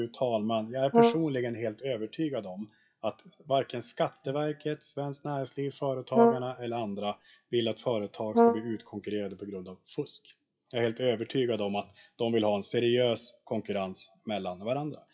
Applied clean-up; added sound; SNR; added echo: classical method WPE with log-MMSE.